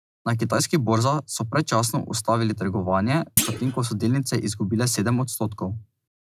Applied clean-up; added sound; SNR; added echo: none; Thump, thud; 6 dB; none.